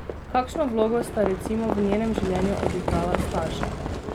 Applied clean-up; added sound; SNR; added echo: none; Livestock, farm animals, working animals; 2 dB; none.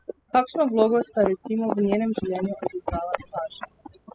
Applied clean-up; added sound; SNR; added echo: classical method spectral subtraction.